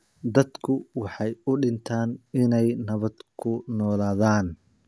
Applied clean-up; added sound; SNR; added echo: none; none; none; none.